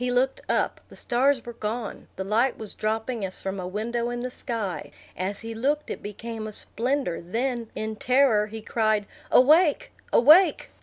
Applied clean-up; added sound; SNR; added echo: none; none; none; none.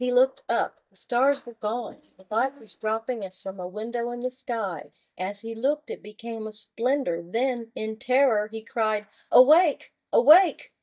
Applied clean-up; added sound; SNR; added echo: neural mask model DeepFilterNet 3.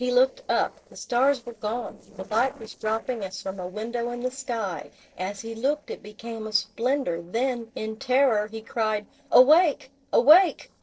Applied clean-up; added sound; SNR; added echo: neural separator model SepFormer DNS4.